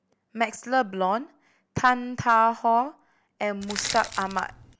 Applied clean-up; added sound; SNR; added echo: none; Crushing; 10 dB; none.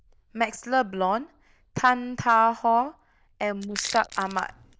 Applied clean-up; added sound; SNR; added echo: neural diffusion model UNIVERSE++.